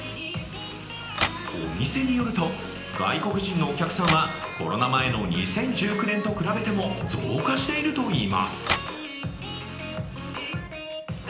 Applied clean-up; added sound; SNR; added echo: none; Typewriter; 8 dB; reverberation time 0.8 s.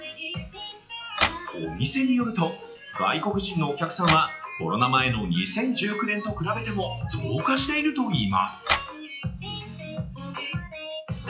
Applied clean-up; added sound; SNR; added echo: classical method WPE with log-MMSE.